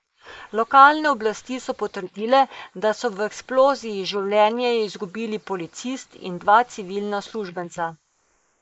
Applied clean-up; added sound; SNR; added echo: neural mask model Resemble Enhance denoiser.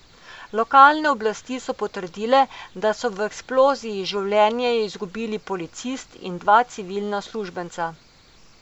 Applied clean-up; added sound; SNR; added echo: none; none; none; none.